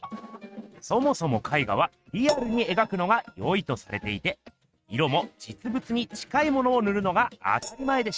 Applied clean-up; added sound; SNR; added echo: neural mask model RNNoise.